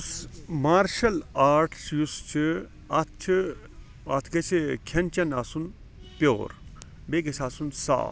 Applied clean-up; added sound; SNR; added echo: none; none; none; none.